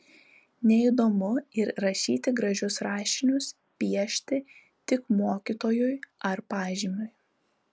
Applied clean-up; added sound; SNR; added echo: none; none; none; none.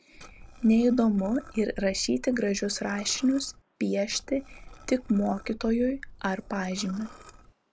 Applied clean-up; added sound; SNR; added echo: none; Liquid; 18 dB; none.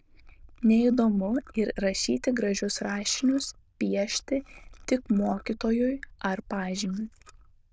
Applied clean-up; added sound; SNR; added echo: neural diffusion model UNIVERSE++.